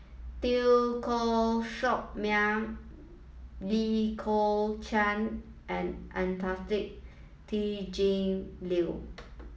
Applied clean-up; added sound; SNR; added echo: none; none; none; none.